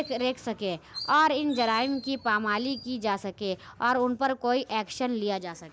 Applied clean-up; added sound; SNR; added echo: none; none; none; none.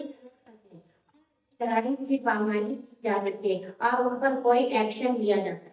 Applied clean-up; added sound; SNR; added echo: neural mask model DeepFilterNet 3.